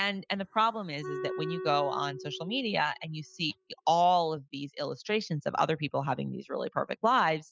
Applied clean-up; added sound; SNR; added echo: classical method spectral subtraction.